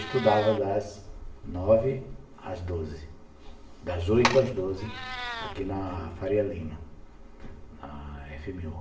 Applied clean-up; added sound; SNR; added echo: none; Meow; 15 dB; reverberation time 0.7 s.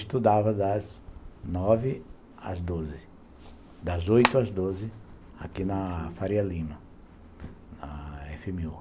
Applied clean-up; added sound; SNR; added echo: none; none; none; none.